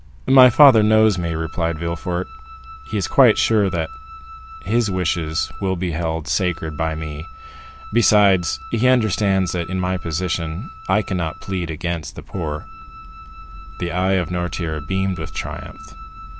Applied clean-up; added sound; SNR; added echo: none; Wind instrument, woodwind instrument; 19 dB; none.